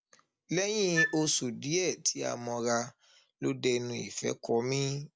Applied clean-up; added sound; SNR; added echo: none; Wind instrument, woodwind instrument; 2 dB; none.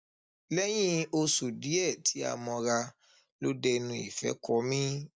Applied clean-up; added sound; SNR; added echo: neural mask model DeepFilterNet 3.